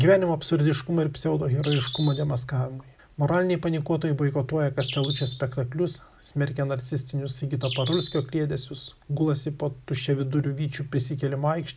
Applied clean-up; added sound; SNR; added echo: none; Bird; 10 dB; none.